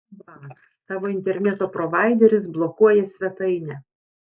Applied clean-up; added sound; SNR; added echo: neural mask model Resemble Enhance denoiser.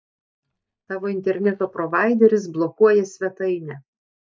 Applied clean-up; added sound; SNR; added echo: neural mask model DeepFilterNet 3.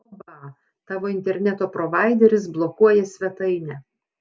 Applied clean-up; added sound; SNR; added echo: none; none; none; none.